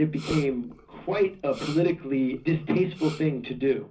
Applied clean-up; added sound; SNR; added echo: none; Respiratory sounds; 18 dB; reverberation time 0.4 s.